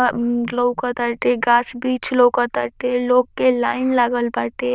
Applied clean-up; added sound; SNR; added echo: neural diffusion model UNIVERSE++.